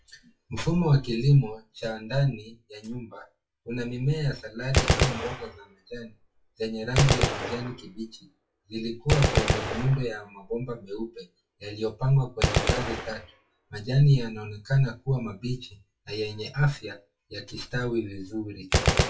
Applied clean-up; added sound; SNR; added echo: classical method WPE with log-MMSE.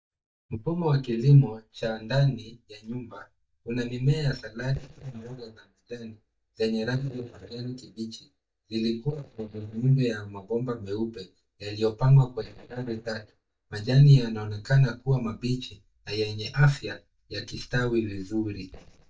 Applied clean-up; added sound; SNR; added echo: neural mask model DeepFilterNet 3.